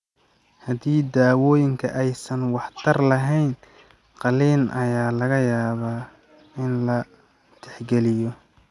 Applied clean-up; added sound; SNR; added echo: none; none; none; none.